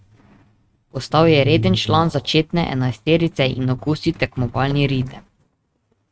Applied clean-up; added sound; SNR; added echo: neural mask model RNNoise.